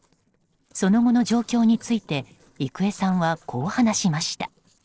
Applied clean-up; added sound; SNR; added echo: neural separator model SepFormer DNS4.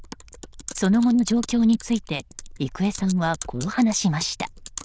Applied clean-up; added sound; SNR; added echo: neural diffusion model UNIVERSE++.